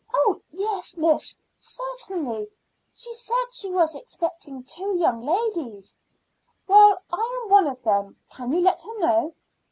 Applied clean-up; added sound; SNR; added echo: none; none; none; none.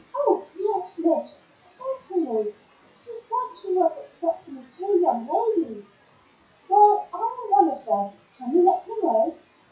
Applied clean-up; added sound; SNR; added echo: classical method WPE with log-MMSE.